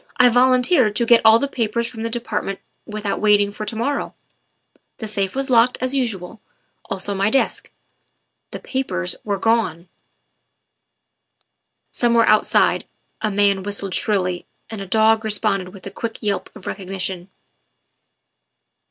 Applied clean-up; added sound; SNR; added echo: none; none; none; none.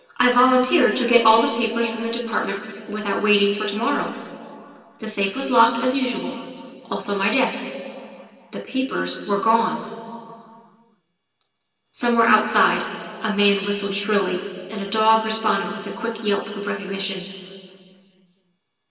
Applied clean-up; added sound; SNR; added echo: none; none; none; reverberation time 2.5 s.